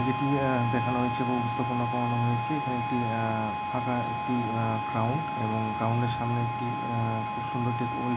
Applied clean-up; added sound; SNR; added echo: none; Harmonica; 3 dB; none.